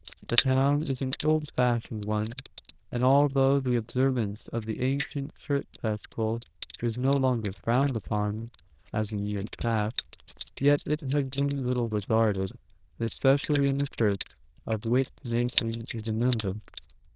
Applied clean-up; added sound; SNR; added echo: neural diffusion model UNIVERSE++.